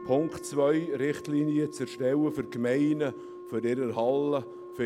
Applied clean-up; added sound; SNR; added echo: none; Wind instrument, woodwind instrument; 15 dB; none.